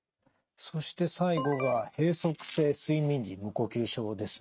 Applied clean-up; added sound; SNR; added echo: neural mask model RNNoise.